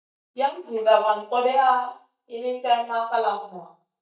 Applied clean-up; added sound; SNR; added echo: neural mask model DeepFilterNet 3.